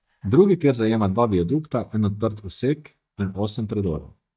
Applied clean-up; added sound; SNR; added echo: neural mask model DeepFilterNet 3.